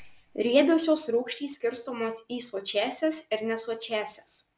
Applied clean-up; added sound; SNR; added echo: none; none; none; none.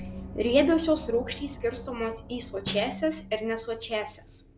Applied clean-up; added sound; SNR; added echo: none; Snare drum + Gong; 12 dB; none.